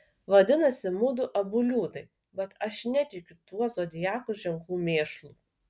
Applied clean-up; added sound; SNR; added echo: none; none; none; none.